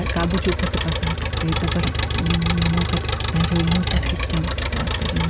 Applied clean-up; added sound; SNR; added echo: none; Engine; -2 dB; none.